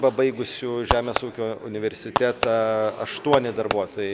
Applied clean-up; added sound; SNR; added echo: none; Fireworks; 7 dB; none.